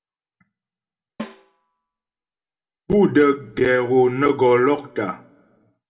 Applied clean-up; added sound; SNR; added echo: none; Snare drum; 19 dB; reverberation time 0.6 s.